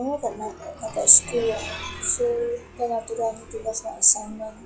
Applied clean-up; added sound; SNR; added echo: classical method log-MMSE.